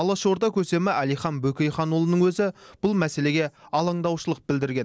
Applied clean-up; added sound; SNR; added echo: none; none; none; none.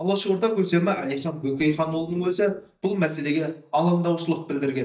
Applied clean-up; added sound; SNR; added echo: neural mask model DeepFilterNet 3.